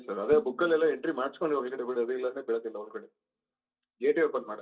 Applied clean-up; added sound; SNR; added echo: neural mask model DeepFilterNet 3.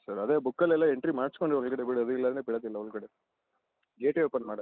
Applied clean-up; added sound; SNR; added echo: none; none; none; none.